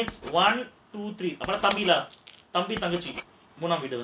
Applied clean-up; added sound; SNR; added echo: none; Shatter + Writing; 12 dB; none.